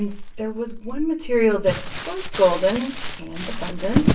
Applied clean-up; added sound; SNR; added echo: none; Crumpling, crinkling; 6 dB; reverberation time 0.3 s.